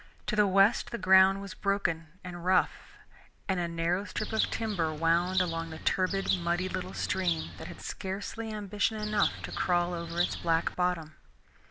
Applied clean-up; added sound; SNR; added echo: none; Bird; 6 dB; none.